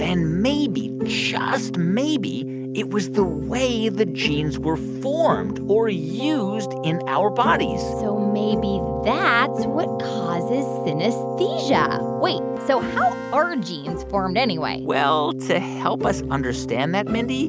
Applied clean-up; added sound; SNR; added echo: none; Keyboard (musical); 5 dB; none.